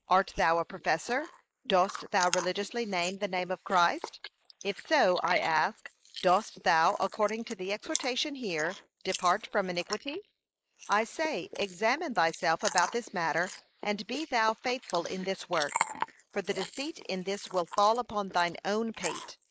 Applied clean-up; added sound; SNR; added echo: neural mask model Resemble Enhance denoiser.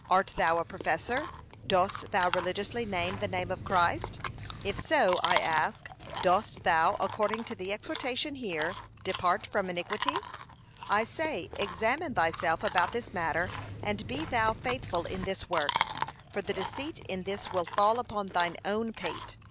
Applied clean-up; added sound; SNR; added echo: none; Chewing, mastication; 7 dB; none.